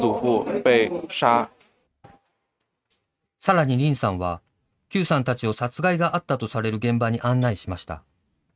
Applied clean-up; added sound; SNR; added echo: neural mask model RNNoise.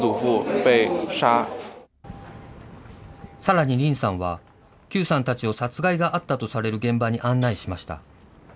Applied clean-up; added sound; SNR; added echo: none; Hi-hat; 15 dB; none.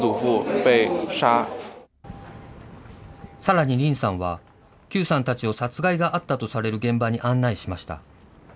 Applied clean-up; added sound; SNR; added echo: none; none; none; none.